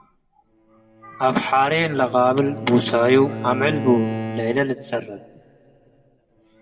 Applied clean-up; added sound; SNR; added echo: none; Bowed string instrument; 11 dB; reverberation time 1.7 s.